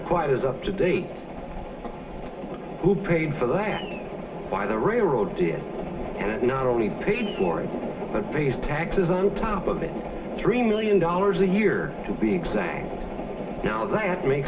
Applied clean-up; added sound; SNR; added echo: none; Bird vocalization, bird call, bird song; 20 dB; reverberation time 0.2 s.